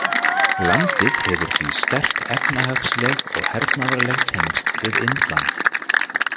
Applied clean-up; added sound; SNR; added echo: none; Applause / Cheering; -4 dB; none.